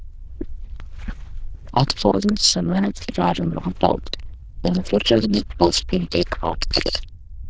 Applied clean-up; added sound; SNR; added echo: neural diffusion model UNIVERSE++.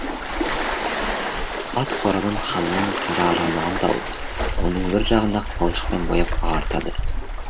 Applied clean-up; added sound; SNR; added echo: none; Waves, surf; 0 dB; none.